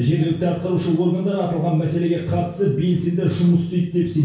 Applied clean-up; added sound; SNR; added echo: none; none; none; reverberation time 0.6 s.